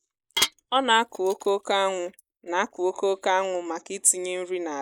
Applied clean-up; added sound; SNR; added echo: neural mask model Resemble Enhance denoiser.